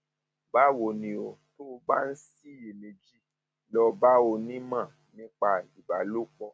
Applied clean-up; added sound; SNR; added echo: none; none; none; none.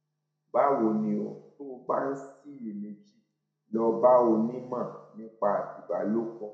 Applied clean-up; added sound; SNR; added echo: none; none; none; reverberation time 0.6 s.